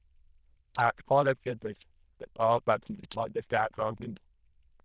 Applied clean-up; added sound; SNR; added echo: neural diffusion model UNIVERSE++.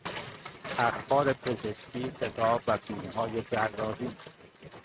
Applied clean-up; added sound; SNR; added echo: neural mask model RNNoise.